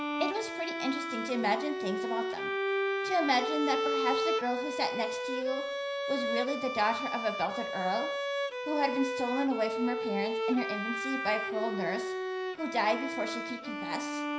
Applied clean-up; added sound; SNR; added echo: none; Bowed string instrument; 1 dB; reverberation time 0.5 s.